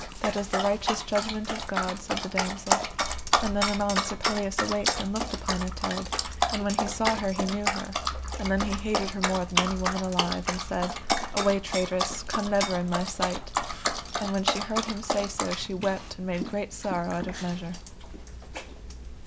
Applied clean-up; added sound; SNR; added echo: none; Dog; 1 dB; none.